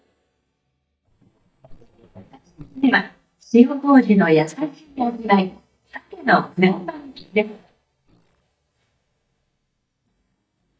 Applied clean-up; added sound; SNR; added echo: neural mask model DeepFilterNet 3.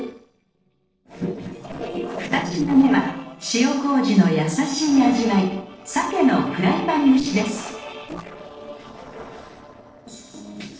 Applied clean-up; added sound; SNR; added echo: neural separator model SepFormer DNS4.